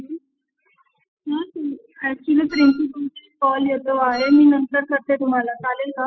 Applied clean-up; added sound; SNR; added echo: classical method spectral subtraction.